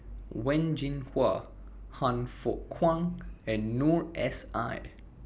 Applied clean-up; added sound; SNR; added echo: none; none; none; none.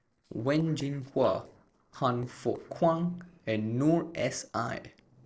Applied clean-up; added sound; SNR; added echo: neural separator model SepFormer DNS4.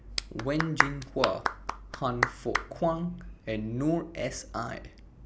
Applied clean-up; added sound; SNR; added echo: none; Clapping; 1 dB; none.